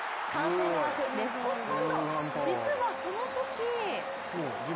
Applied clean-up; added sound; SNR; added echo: none; none; none; none.